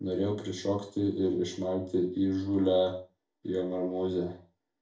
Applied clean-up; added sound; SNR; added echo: none; none; none; reverberation time 0.4 s.